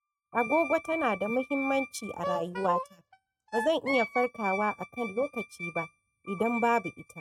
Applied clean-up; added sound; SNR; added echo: neural mask model RNNoise.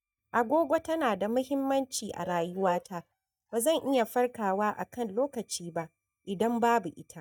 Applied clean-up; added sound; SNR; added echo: neural mask model DeepFilterNet 3.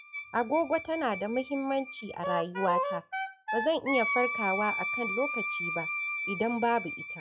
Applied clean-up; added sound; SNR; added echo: classical method log-MMSE.